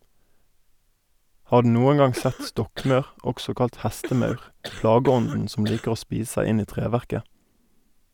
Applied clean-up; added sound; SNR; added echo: none; Cough; 14 dB; none.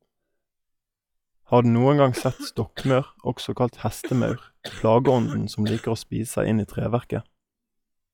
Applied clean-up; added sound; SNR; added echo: classical method log-MMSE.